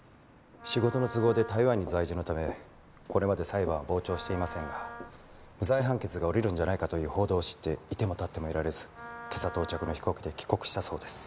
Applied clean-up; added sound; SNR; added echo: none; Wind instrument, woodwind instrument; 15 dB; none.